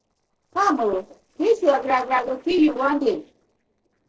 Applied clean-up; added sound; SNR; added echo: neural separator model SepFormer DNS4.